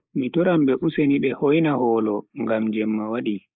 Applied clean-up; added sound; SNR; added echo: neural mask model Resemble Enhance denoiser.